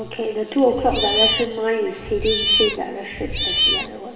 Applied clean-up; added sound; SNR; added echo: none; Cat; -1 dB; reverberation time 1.8 s.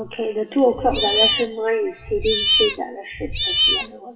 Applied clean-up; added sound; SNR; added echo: classical method WPE with log-MMSE.